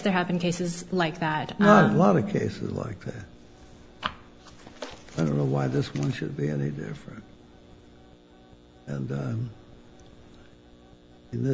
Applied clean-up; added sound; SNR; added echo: none; none; none; none.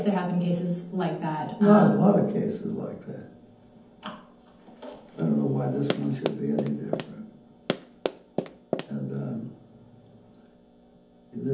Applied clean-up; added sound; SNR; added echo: none; Run; 5 dB; reverberation time 0.6 s.